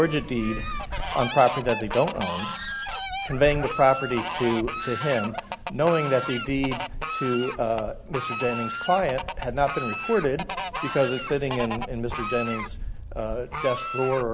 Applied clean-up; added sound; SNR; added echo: none; Fowl; 6 dB; none.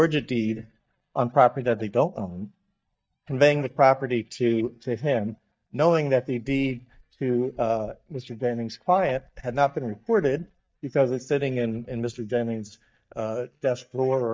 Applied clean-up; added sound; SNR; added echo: neural mask model DeepFilterNet 3.